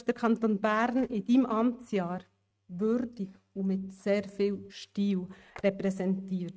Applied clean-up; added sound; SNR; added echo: neural mask model RNNoise.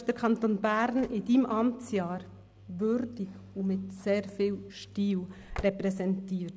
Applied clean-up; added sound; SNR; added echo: none; Slam / Engine; 19 dB; none.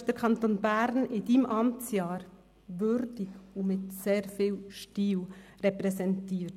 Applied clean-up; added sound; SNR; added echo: none; none; none; none.